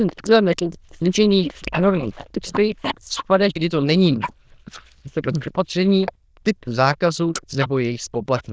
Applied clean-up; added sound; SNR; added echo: neural diffusion model UNIVERSE++.